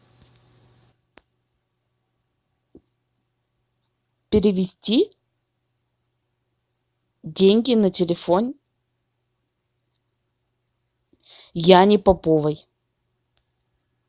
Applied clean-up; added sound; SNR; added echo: none; none; none; none.